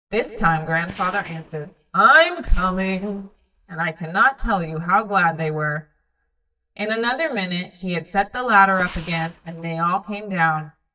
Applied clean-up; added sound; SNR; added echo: neural mask model DeepFilterNet 3.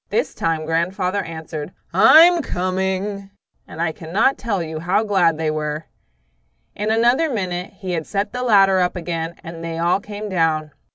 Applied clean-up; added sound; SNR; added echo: none; none; none; none.